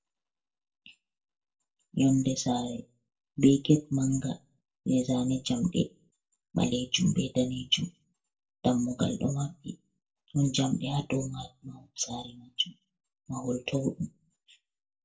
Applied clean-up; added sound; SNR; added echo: none; none; none; reverberation time 0.2 s.